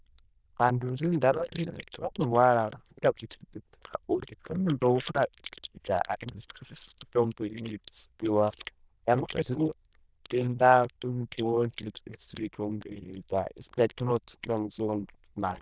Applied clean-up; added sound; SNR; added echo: neural diffusion model UNIVERSE++.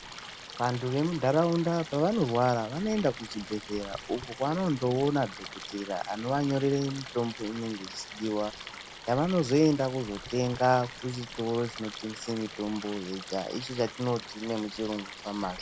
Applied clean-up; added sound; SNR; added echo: none; Stream; 14 dB; none.